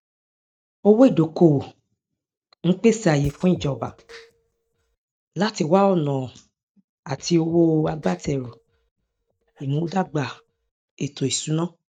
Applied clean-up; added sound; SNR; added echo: neural mask model DeepFilterNet 3.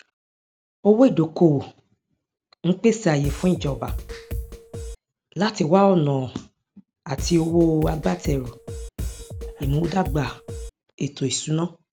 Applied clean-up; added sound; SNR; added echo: none; Drum kit; 9 dB; none.